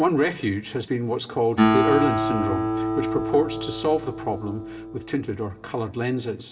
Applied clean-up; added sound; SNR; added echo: none; Acoustic guitar; 2 dB; reverberation time 1.9 s.